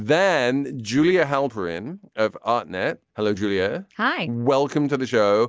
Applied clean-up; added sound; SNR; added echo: none; none; none; none.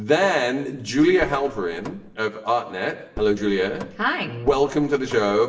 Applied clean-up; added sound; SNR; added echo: none; Car; 16 dB; reverberation time 0.9 s.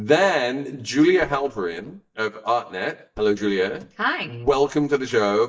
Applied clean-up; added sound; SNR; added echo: neural mask model DeepFilterNet 3.